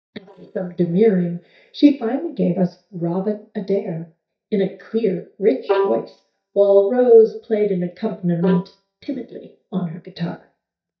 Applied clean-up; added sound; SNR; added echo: neural mask model DeepFilterNet 3.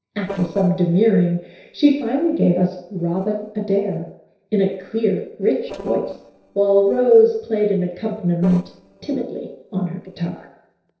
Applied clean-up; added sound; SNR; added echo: neural separator model SepFormer DNS4.